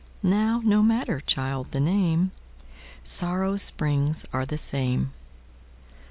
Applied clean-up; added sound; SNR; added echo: none; none; none; none.